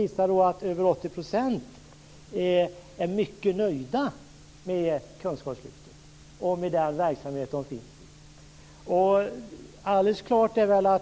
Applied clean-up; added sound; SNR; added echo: none; none; none; none.